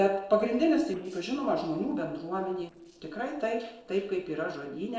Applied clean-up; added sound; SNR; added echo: neural separator model SepFormer DNS4.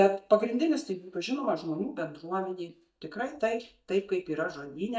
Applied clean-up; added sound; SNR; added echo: neural mask model DeepFilterNet 3.